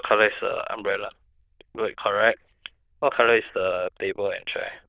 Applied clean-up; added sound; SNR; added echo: neural diffusion model UNIVERSE++.